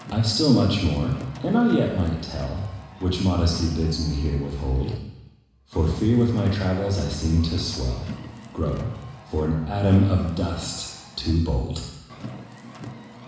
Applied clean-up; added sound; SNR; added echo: none; Car; 16 dB; reverberation time 1.0 s.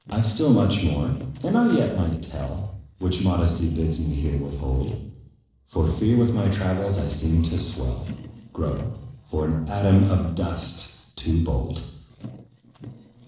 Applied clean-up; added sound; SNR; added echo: neural separator model SepFormer DNS4.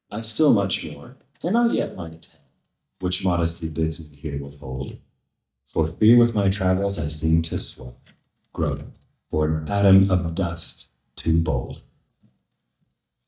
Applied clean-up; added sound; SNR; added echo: neural mask model DeepFilterNet 3.